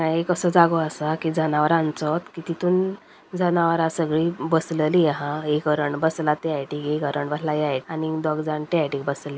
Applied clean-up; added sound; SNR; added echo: none; none; none; none.